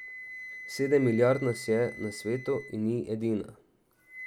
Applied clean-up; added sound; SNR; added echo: none; Wind instrument, woodwind instrument; 15 dB; none.